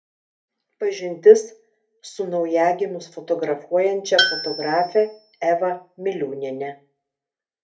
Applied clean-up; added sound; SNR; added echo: none; Tools; 6 dB; reverberation time 0.3 s.